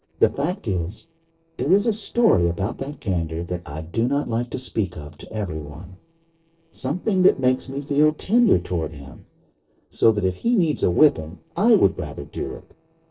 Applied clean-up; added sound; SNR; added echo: neural separator model SepFormer DNS4.